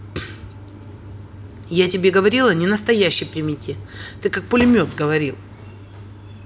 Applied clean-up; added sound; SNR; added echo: none; none; none; none.